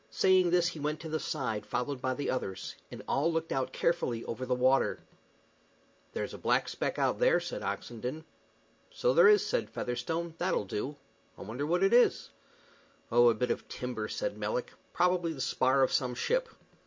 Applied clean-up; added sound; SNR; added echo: none; none; none; none.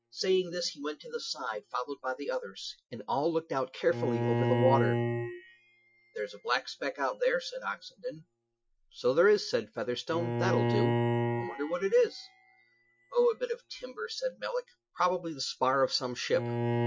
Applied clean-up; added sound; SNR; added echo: classical method Wiener filter.